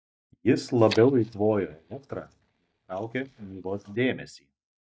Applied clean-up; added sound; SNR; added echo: neural mask model DeepFilterNet 3.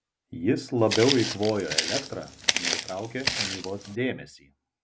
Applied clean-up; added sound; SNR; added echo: none; Walk, footsteps; 2 dB; none.